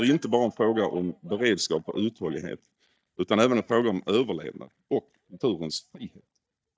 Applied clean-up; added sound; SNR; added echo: neural mask model DeepFilterNet 3.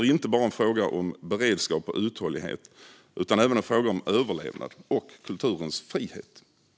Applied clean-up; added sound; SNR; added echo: none; none; none; none.